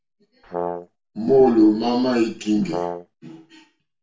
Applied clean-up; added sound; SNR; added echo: none; Brass instrument; 7 dB; reverberation time 0.4 s.